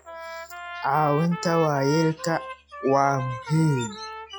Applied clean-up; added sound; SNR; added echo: classical method log-MMSE.